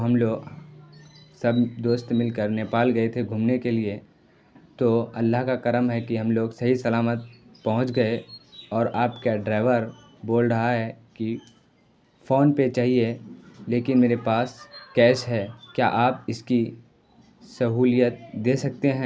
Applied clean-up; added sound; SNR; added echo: none; none; none; none.